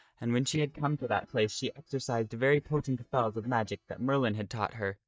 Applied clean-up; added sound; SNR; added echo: neural mask model DeepFilterNet 3.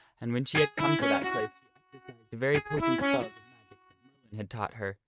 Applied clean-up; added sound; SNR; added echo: neural mask model RNNoise.